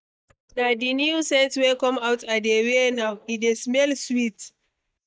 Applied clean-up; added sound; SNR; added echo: neural mask model DeepFilterNet 3.